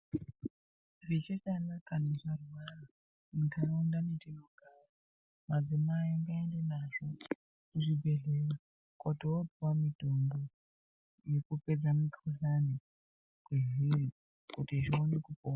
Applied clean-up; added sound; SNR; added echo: none; none; none; none.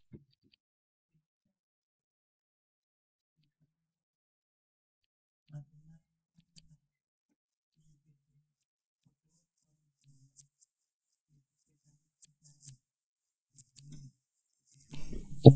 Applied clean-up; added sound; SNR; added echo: neural mask model DeepFilterNet 3.